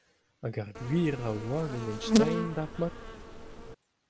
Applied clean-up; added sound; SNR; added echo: none; Insect; -2 dB; none.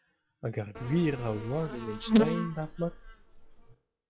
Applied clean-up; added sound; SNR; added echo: classical method log-MMSE.